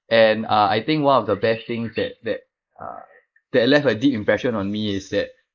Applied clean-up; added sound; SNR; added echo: neural mask model Resemble Enhance denoiser.